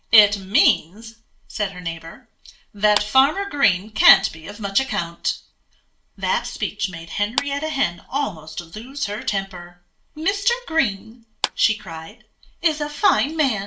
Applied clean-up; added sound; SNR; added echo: none; Clapping; 9 dB; reverberation time 0.3 s.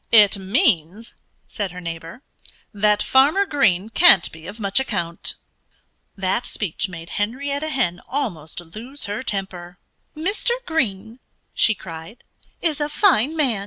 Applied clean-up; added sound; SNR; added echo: none; none; none; none.